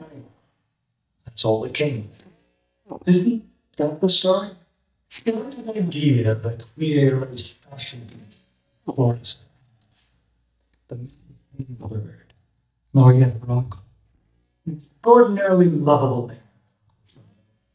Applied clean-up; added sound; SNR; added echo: neural mask model DeepFilterNet 3.